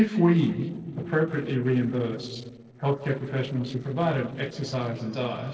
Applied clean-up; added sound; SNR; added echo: neural separator model SepFormer DNS4.